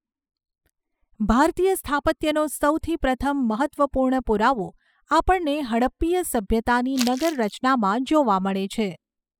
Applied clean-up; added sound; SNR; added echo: classical method spectral subtraction.